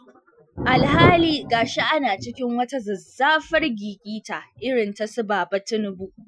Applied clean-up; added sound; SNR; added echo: classical method Wiener filter.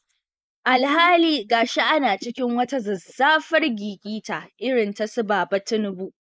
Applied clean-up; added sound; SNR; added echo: neural mask model Resemble Enhance denoiser.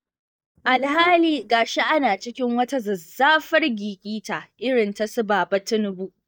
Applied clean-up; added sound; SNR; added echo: neural mask model DeepFilterNet 3.